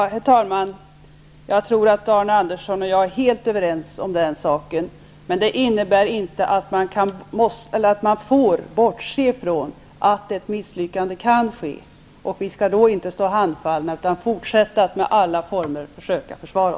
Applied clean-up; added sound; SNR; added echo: none; none; none; none.